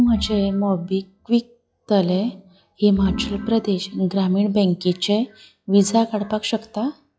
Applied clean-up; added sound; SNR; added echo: classical method log-MMSE.